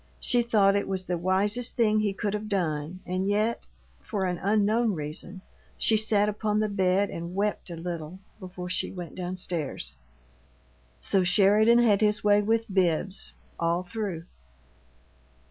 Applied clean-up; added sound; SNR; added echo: none; none; none; none.